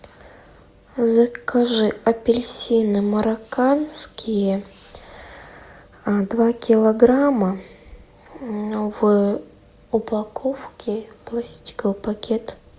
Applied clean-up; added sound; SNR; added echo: none; none; none; none.